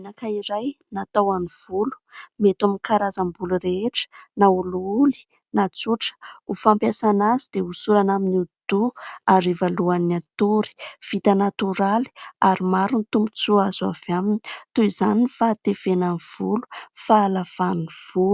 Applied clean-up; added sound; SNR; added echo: none; none; none; none.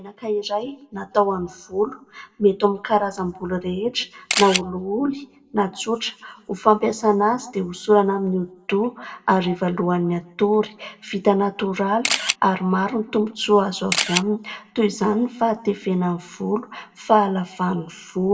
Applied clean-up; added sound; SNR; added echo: none; Camera; -1 dB; reverberation time 0.6 s.